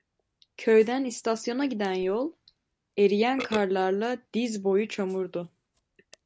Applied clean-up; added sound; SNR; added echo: none; Burping, eructation; 20 dB; none.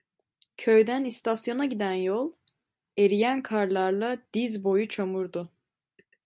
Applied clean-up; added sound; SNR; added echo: none; none; none; none.